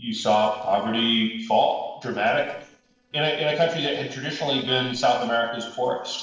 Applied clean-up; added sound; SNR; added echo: neural separator model SepFormer DNS4.